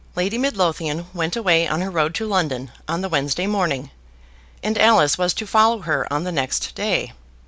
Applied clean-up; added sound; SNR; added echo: none; none; none; none.